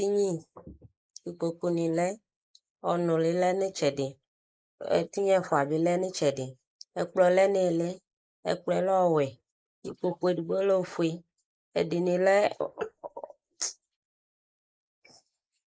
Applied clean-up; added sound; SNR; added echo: neural mask model Resemble Enhance denoiser.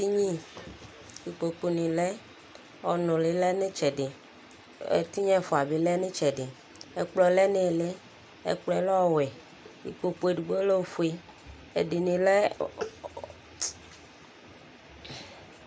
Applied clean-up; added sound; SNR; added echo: none; none; none; none.